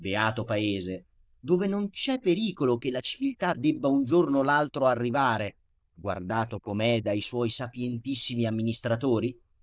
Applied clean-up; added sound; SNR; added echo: neural diffusion model UNIVERSE++.